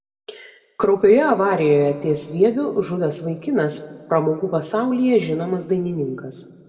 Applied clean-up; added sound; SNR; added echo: none; none; none; reverberation time 1.3 s.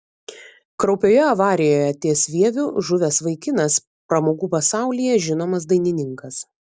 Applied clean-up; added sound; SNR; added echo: none; none; none; none.